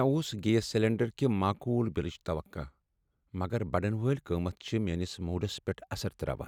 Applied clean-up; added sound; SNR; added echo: none; none; none; none.